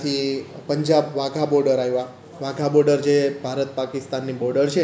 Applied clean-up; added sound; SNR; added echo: none; none; none; none.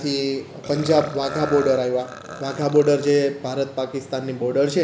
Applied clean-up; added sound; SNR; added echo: none; Burping, eructation; 13 dB; none.